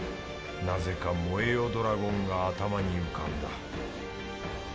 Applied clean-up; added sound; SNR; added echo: none; Piano; 20 dB; none.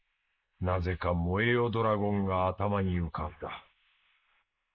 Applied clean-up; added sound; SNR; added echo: neural mask model Resemble Enhance denoiser.